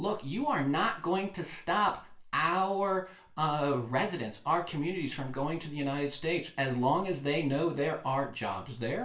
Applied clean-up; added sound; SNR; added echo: none; none; none; reverberation time 0.3 s.